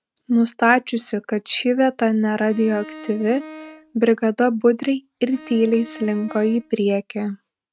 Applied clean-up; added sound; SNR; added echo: neural mask model RNNoise.